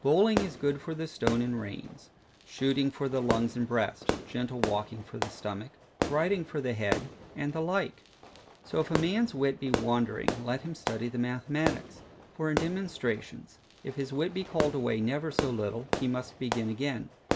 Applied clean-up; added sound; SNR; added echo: none; Fireworks; 6 dB; none.